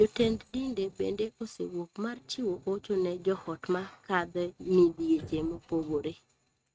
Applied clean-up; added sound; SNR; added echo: neural mask model RNNoise.